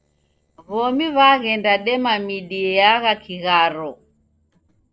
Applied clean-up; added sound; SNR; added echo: neural separator model SepFormer DNS4.